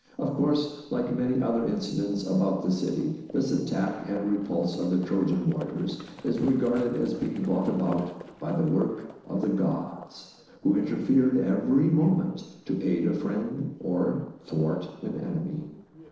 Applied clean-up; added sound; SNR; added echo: neural separator model SepFormer DNS4.